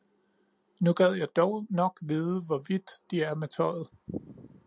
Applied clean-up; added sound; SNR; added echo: none; none; none; none.